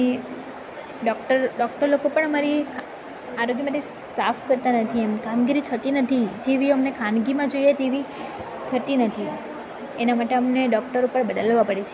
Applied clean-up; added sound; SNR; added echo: none; none; none; none.